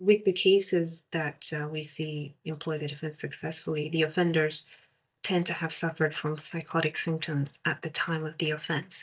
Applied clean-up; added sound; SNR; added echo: neural mask model DeepFilterNet 3.